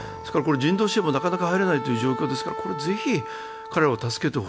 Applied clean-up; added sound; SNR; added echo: none; Wind instrument, woodwind instrument; 10 dB; none.